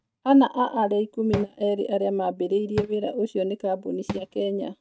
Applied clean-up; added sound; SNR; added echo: neural mask model RNNoise.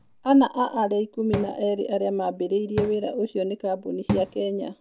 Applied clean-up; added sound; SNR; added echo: none; Cupboard open or close / Drawer open or close; 11 dB; none.